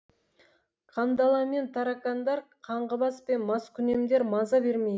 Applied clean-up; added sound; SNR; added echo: none; none; none; none.